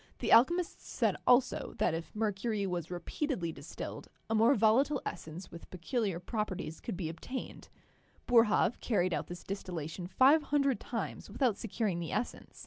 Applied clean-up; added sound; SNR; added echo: none; none; none; none.